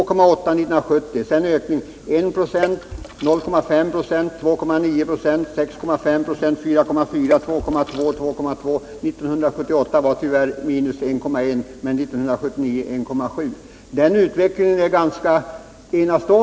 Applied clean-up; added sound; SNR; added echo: none; Water / Splash, splatter; 15 dB; none.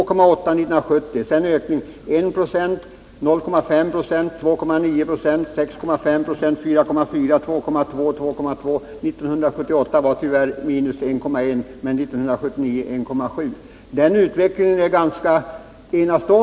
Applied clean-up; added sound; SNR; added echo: none; none; none; none.